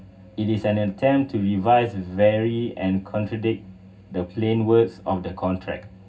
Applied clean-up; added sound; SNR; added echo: none; none; none; reverberation time 0.4 s.